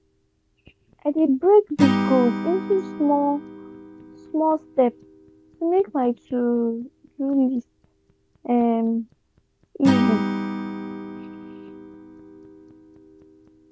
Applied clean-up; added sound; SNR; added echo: none; Acoustic guitar / Strum; 7 dB; none.